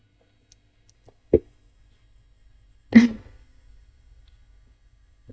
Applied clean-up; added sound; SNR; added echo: neural mask model DeepFilterNet 3.